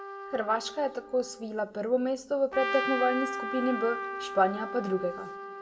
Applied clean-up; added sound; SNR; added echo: none; Trumpet; 6 dB; reverberation time 0.6 s.